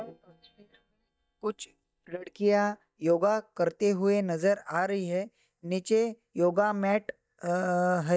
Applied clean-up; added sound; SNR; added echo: neural mask model DeepFilterNet 3.